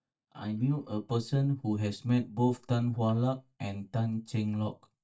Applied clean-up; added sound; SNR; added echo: neural mask model DeepFilterNet 3.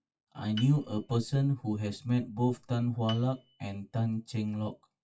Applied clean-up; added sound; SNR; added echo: classical method WPE with log-MMSE.